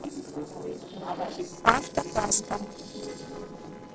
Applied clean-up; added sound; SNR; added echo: neural separator model SepFormer DNS4.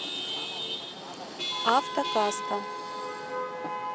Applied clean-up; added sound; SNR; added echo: none; Chatter / Traffic noise, roadway noise / Vehicle horn, car horn, honking / Engine; 1 dB; none.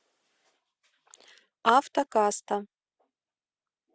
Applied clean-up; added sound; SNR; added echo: none; none; none; none.